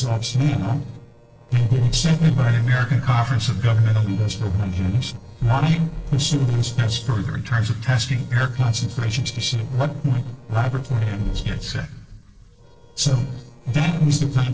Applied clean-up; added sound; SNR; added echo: neural separator model SepFormer DNS4.